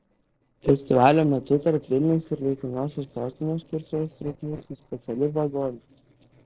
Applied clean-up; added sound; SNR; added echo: neural separator model SepFormer DNS4.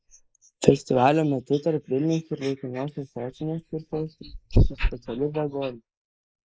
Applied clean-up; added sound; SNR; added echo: neural mask model Resemble Enhance denoiser.